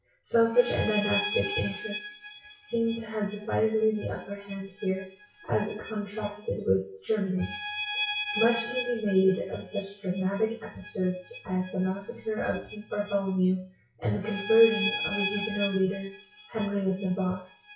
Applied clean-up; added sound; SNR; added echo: classical method WPE with log-MMSE.